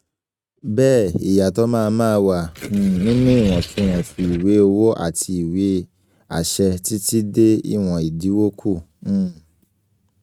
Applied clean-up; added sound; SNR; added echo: neural mask model RNNoise.